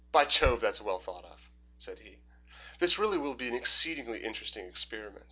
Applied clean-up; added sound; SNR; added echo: none; none; none; none.